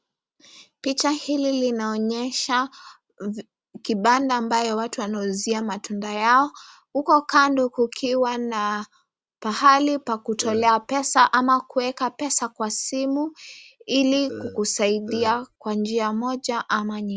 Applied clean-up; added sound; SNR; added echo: none; Burping, eructation; 14 dB; none.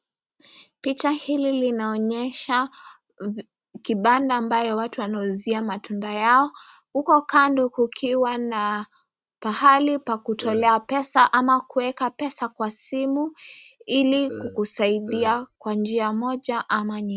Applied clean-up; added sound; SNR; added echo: neural mask model RNNoise.